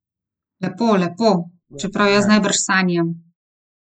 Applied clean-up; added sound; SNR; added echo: neural mask model Resemble Enhance denoiser.